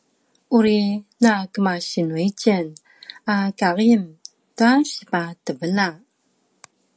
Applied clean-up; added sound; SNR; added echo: none; none; none; none.